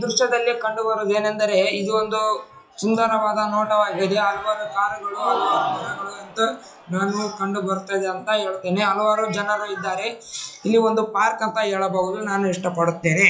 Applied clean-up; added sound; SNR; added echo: classical method WPE with log-MMSE.